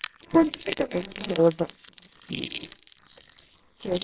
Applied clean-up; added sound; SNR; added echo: neural separator model SepFormer WHAMR!.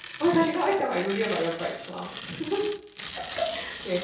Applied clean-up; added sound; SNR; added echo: none; Tearing; 12 dB; reverberation time 0.7 s.